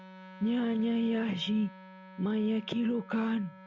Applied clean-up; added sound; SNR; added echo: none; Wind instrument, woodwind instrument; 18 dB; none.